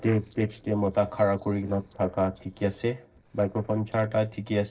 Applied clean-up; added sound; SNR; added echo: neural separator model SepFormer DNS4.